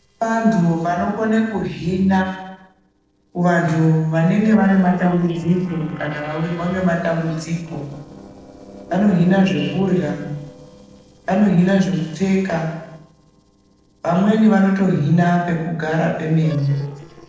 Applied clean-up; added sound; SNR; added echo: neural separator model SepFormer DNS4.